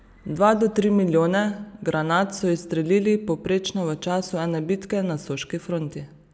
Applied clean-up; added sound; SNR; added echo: none; none; none; none.